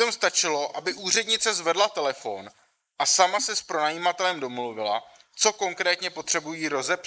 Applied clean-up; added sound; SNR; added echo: neural mask model Resemble Enhance denoiser.